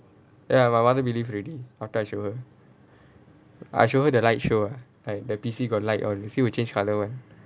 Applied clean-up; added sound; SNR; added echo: none; none; none; none.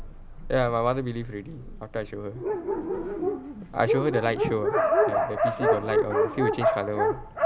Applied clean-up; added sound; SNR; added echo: none; Dog; -3 dB; none.